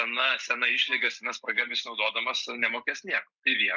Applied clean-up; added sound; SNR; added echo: neural mask model Resemble Enhance denoiser.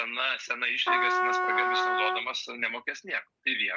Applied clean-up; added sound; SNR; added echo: none; Trumpet; -3 dB; none.